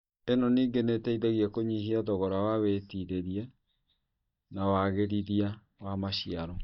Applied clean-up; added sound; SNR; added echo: neural mask model DeepFilterNet 3.